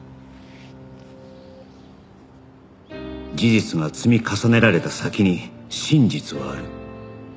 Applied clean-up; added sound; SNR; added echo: none; none; none; none.